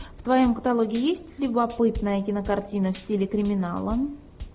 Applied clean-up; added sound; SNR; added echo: none; Drum / Drum kit; 16 dB; none.